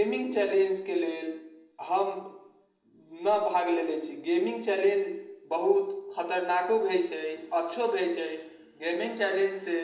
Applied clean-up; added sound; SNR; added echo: none; none; none; reverberation time 0.8 s.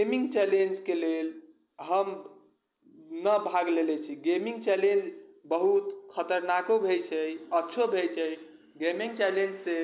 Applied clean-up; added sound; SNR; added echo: none; none; none; none.